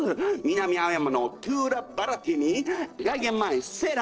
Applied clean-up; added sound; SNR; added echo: neural separator model SepFormer DNS4.